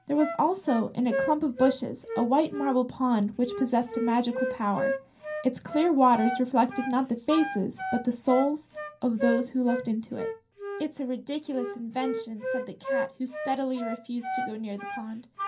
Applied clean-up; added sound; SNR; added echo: none; Wind instrument, woodwind instrument; 7 dB; reverberation time 0.3 s.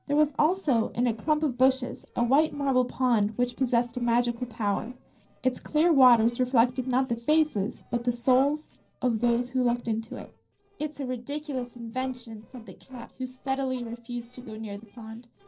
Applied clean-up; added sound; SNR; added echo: neural separator model SepFormer DNS4.